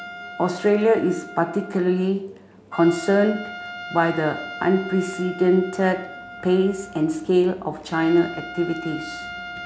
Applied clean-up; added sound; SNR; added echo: none; Trumpet; 14 dB; none.